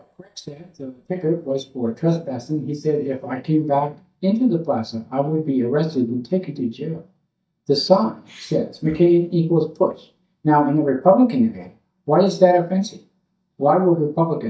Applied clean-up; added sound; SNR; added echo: neural mask model DeepFilterNet 3.